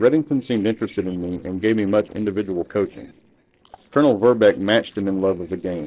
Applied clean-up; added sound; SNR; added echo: neural separator model SepFormer DNS4.